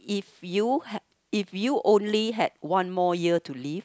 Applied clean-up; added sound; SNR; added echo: none; none; none; none.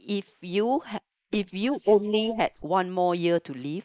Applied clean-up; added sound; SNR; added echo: neural mask model Resemble Enhance denoiser.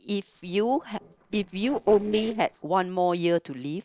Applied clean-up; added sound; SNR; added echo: neural separator model SepFormer DNS4.